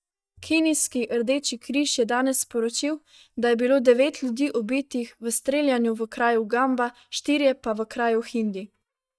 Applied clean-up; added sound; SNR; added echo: neural mask model DeepFilterNet 3.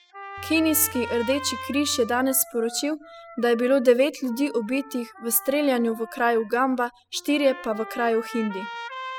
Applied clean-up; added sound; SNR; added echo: classical method spectral subtraction.